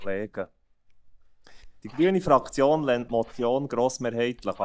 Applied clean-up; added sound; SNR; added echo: neural mask model DeepFilterNet 3.